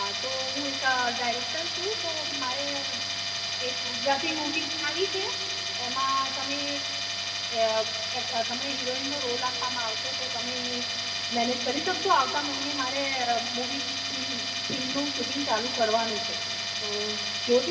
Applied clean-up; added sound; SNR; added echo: none; Tools; 0 dB; reverberation time 2.7 s.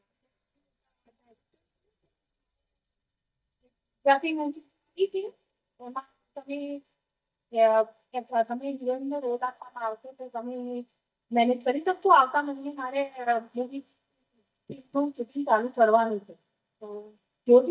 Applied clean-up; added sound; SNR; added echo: neural mask model DeepFilterNet 3.